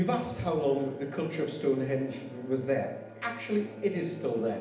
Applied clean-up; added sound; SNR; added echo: none; Bowed string instrument; 17 dB; reverberation time 0.8 s.